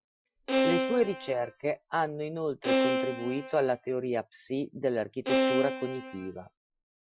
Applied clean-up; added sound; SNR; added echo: classical method Wiener filter.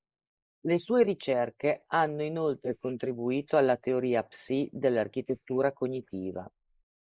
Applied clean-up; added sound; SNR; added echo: neural mask model Resemble Enhance denoiser.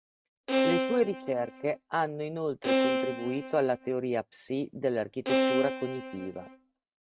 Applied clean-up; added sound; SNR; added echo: neural mask model RNNoise.